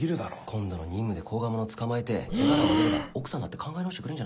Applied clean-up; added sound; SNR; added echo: none; Breathing; -4 dB; none.